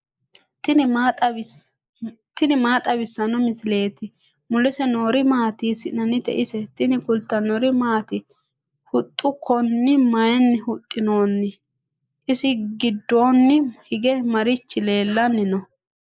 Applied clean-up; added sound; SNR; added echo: neural mask model Resemble Enhance denoiser.